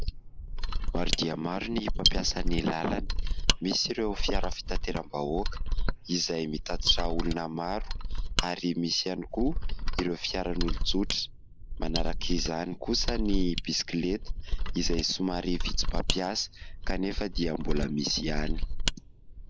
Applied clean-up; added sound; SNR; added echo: neural mask model Resemble Enhance denoiser.